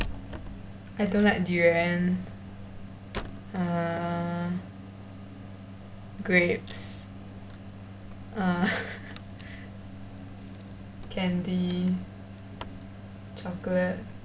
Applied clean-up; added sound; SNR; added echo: none; Wood; 14 dB; none.